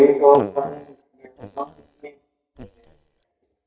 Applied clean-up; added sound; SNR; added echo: neural mask model DeepFilterNet 3.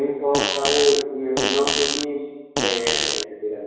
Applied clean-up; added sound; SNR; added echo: none; Fart; 0 dB; reverberation time 1.2 s.